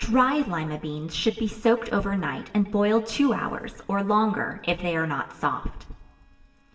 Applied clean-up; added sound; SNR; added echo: none; none; none; reverberation time 1.1 s.